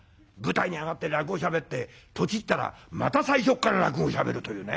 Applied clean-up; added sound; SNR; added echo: none; none; none; none.